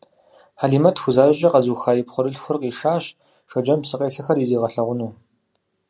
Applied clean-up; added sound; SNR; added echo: none; none; none; none.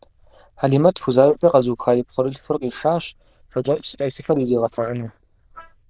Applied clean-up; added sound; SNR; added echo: neural diffusion model UNIVERSE++.